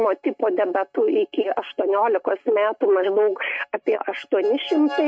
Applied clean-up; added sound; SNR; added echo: neural mask model RNNoise.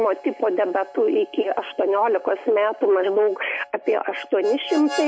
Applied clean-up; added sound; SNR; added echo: none; Harmonica; 17 dB; none.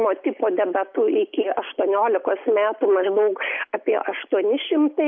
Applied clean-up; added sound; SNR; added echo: none; none; none; none.